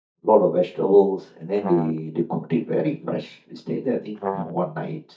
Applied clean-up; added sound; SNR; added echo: neural mask model DeepFilterNet 3.